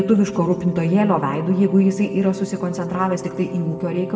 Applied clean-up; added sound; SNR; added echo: none; Wind instrument, woodwind instrument; 13 dB; reverberation time 1.5 s.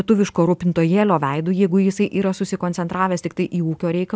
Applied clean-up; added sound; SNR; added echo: none; none; none; none.